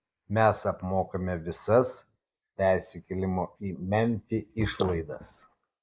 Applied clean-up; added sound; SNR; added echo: neural mask model Resemble Enhance denoiser.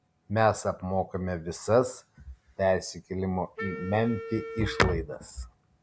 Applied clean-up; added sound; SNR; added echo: none; Wind instrument, woodwind instrument; 11 dB; none.